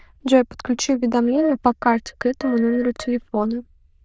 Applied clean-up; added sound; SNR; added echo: neural diffusion model UNIVERSE++.